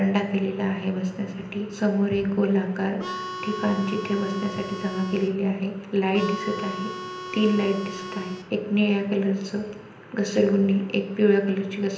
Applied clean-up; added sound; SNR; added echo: none; Harmonica; 10 dB; reverberation time 0.8 s.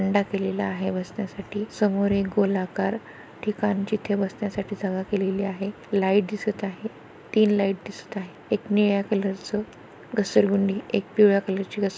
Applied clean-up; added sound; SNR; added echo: none; none; none; none.